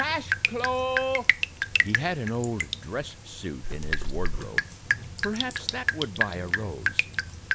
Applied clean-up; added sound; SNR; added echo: none; Drip; -3 dB; none.